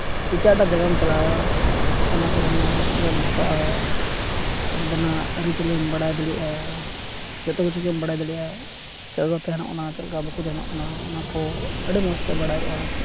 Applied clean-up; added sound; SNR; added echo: none; Ocean; -2 dB; none.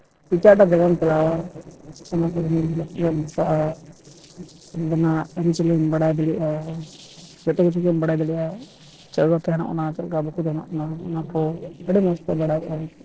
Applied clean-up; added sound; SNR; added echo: neural separator model SepFormer DNS4.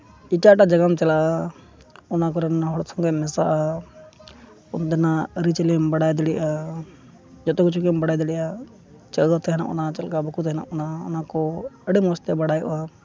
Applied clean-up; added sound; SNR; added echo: none; none; none; none.